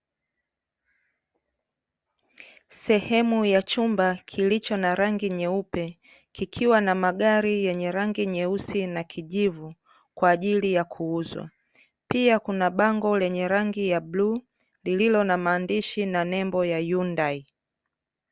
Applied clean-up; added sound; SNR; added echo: none; none; none; none.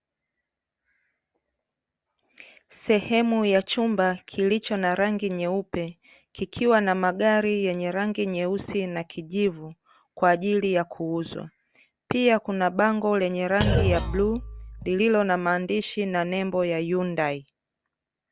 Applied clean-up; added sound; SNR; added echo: none; Thump, thud; 2 dB; none.